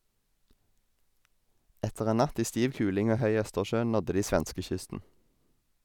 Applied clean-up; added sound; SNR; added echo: none; none; none; none.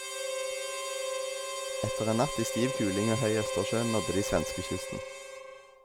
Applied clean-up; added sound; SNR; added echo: none; Harmonica; 3 dB; none.